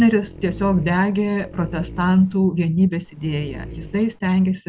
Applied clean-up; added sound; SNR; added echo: none; Dog; 16 dB; none.